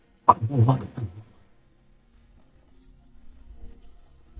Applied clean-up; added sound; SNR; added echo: neural mask model DeepFilterNet 3.